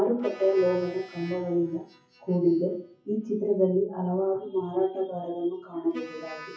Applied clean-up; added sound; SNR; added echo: classical method WPE with log-MMSE.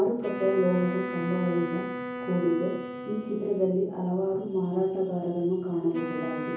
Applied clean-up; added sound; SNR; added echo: none; Wind instrument, woodwind instrument; 9 dB; reverberation time 0.7 s.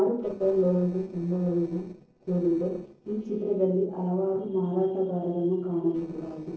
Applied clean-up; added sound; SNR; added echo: neural separator model SepFormer DNS4.